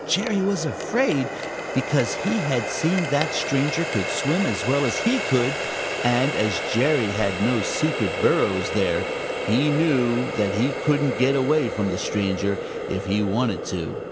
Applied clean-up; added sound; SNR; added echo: none; Water tap, faucet; 4 dB; none.